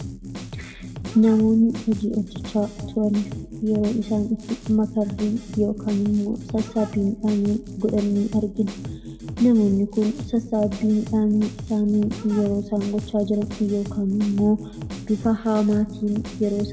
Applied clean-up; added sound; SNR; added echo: none; Drum kit; 12 dB; reverberation time 1.3 s.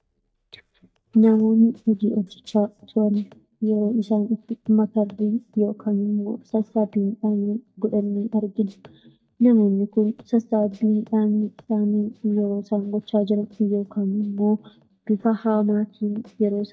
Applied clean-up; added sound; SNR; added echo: neural mask model DeepFilterNet 3.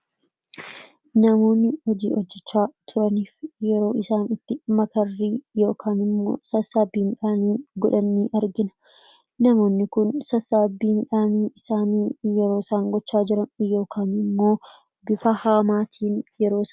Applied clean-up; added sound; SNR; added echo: none; none; none; none.